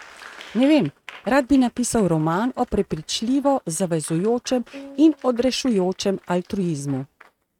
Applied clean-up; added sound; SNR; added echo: neural mask model RNNoise.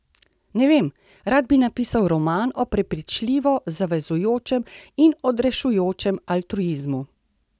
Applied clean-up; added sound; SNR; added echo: none; none; none; none.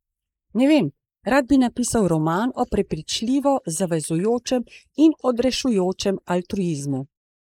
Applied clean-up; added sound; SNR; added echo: neural mask model Resemble Enhance denoiser.